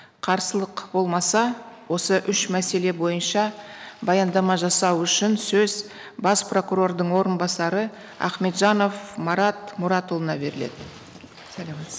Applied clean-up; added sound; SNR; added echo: none; none; none; none.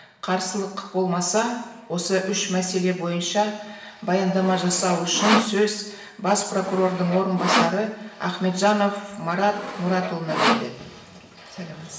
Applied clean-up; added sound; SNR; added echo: none; Sawing; 3 dB; reverberation time 0.8 s.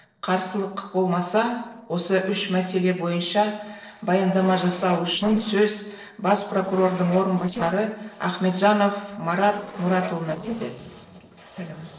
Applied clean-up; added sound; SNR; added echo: neural separator model SepFormer DNS4.